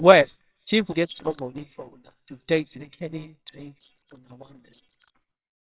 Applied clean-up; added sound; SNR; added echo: neural separator model SepFormer WHAMR!.